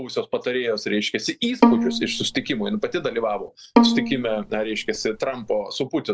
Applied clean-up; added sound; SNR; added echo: none; Bowed string instrument; -2 dB; none.